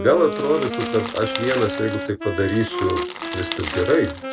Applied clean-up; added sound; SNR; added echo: none; Crackle + Wind instrument, woodwind instrument; 6 dB; none.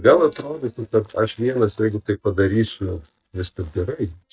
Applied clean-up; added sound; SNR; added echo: neural mask model DeepFilterNet 3.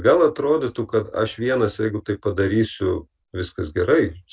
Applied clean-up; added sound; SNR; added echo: none; none; none; none.